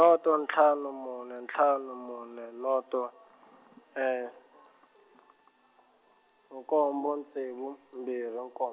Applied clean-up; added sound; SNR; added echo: none; none; none; none.